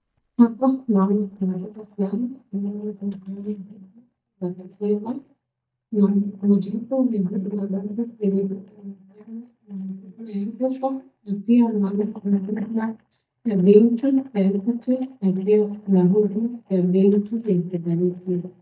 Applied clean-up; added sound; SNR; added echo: neural mask model DeepFilterNet 3.